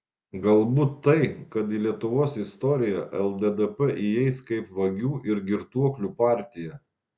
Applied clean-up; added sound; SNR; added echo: none; none; none; none.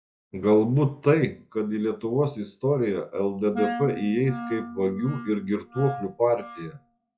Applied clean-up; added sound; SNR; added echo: classical method log-MMSE.